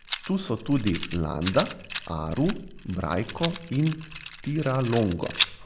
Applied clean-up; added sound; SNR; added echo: none; Rattle; 8 dB; none.